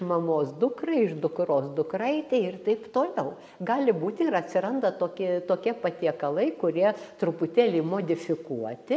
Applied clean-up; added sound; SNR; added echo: none; none; none; none.